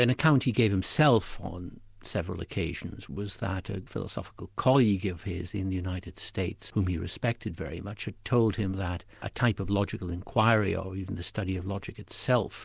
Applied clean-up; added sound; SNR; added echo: none; none; none; none.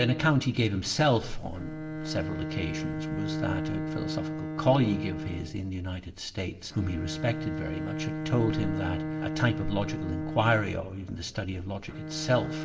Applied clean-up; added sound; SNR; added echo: none; Bowed string instrument; 5 dB; reverberation time 1.5 s.